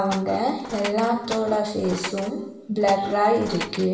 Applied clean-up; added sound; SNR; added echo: none; Tools; 12 dB; reverberation time 0.8 s.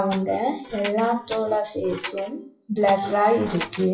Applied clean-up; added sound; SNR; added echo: classical method WPE with log-MMSE.